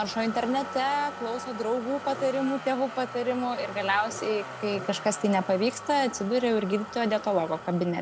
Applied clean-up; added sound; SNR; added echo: none; Motor vehicle (road); 11 dB; none.